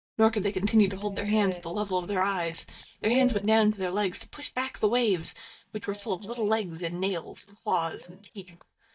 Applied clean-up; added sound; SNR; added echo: neural mask model DeepFilterNet 3.